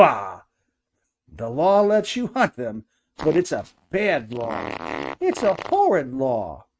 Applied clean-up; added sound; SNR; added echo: neural mask model RNNoise.